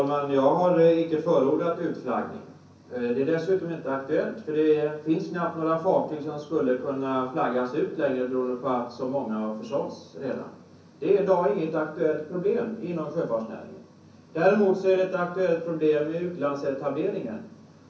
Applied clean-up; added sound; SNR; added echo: none; none; none; reverberation time 0.6 s.